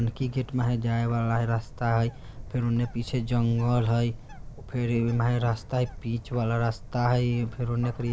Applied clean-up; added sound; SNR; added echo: none; Bird; 14 dB; none.